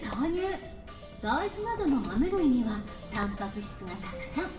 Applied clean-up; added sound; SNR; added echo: none; Squeak; 11 dB; reverberation time 0.7 s.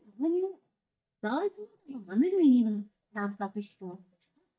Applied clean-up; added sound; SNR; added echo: neural mask model DeepFilterNet 3.